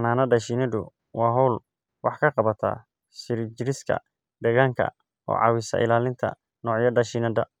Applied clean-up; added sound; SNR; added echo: none; none; none; none.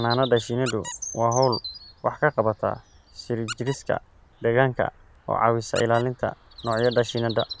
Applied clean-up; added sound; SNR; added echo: none; Bird vocalization, bird call, bird song + Squeak; 12 dB; none.